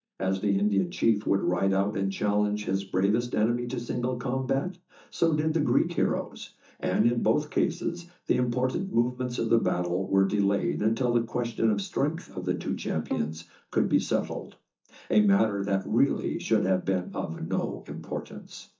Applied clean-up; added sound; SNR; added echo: neural mask model DeepFilterNet 3.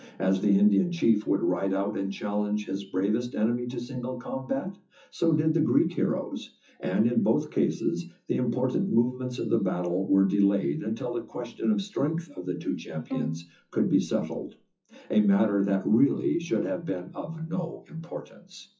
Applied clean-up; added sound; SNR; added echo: classical method WPE with log-MMSE.